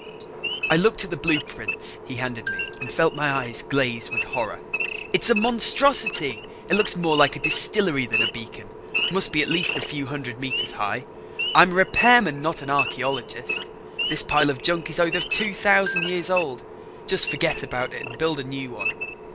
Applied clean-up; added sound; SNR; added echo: none; Marimba, xylophone + Idling / Wild animals; 6 dB; none.